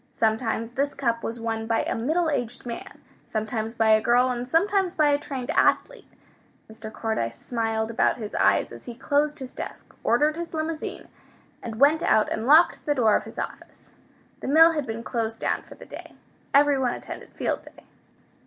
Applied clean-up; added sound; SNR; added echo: none; none; none; none.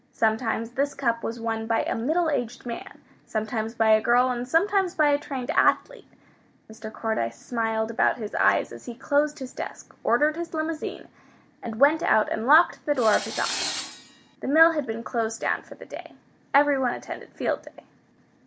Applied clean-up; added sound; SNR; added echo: none; Tools; 8 dB; none.